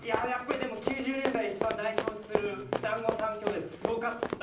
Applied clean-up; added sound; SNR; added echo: none; Run; 2 dB; reverberation time 0.6 s.